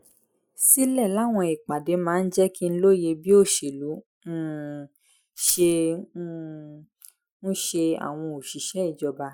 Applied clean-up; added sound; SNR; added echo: classical method Wiener filter.